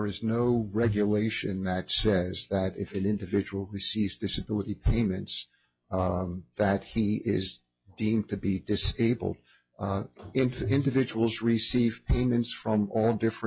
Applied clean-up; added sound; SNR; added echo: classical method log-MMSE.